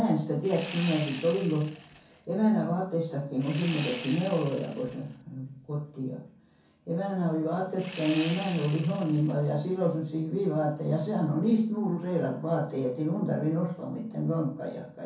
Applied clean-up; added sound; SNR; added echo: none; Sawing; 13 dB; reverberation time 0.5 s.